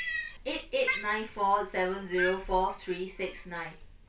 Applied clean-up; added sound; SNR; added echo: none; Cat; 7 dB; reverberation time 0.3 s.